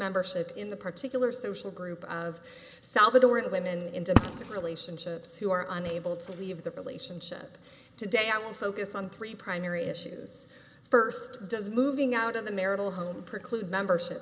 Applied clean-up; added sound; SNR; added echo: none; none; none; none.